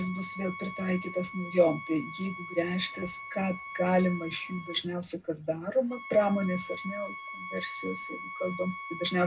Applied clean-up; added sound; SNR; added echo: none; Bowed string instrument; 11 dB; reverberation time 0.3 s.